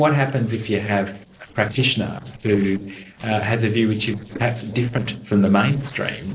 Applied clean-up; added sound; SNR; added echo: neural separator model SepFormer DNS4.